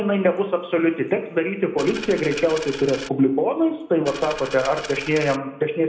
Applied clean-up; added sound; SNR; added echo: none; Coin (dropping); 13 dB; reverberation time 0.7 s.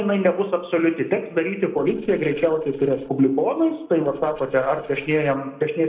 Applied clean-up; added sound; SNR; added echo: neural separator model SepFormer DNS4.